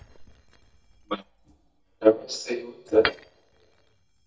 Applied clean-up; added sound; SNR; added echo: neural mask model DeepFilterNet 3.